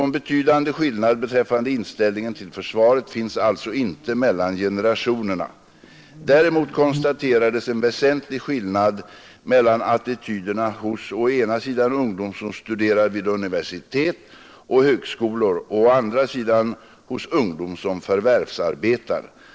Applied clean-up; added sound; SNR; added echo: neural separator model SepFormer DNS4.